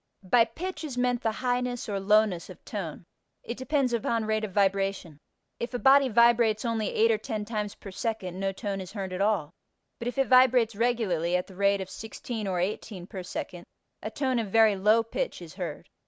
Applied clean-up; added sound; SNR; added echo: none; none; none; none.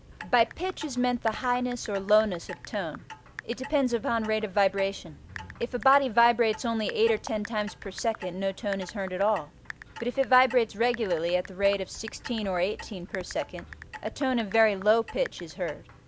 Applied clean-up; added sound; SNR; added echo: none; Typing + Clock; 17 dB; none.